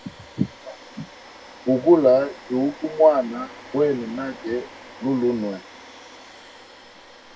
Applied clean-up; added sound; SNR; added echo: none; Domestic sounds, home sounds; 19 dB; reverberation time 0.4 s.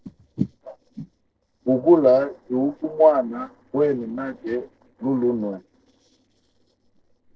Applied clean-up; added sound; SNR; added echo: neural separator model SepFormer DNS4.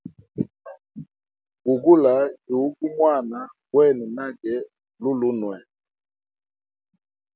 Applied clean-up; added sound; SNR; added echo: none; none; none; none.